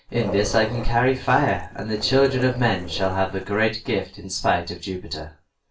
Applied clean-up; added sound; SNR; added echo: none; Dog; 11 dB; reverberation time 0.2 s.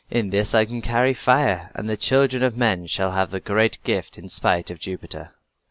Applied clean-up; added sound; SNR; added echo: none; none; none; none.